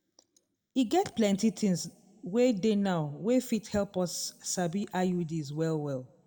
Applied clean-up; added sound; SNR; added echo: none; none; none; reverberation time 0.6 s.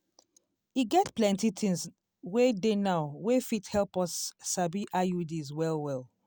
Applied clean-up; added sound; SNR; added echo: none; none; none; none.